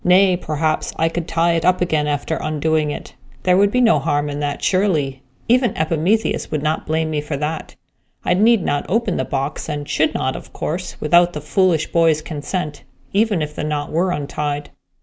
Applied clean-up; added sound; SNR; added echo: none; none; none; none.